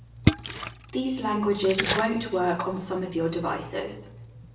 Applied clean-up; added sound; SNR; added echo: none; Splash, splatter; 4 dB; reverberation time 0.7 s.